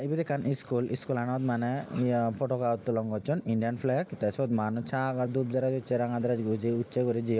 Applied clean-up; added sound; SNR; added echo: neural mask model Resemble Enhance denoiser.